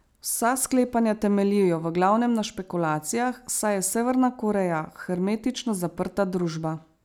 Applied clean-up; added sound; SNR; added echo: none; none; none; none.